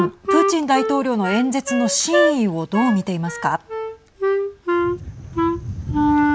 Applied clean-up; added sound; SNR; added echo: none; Wind instrument, woodwind instrument; 0 dB; none.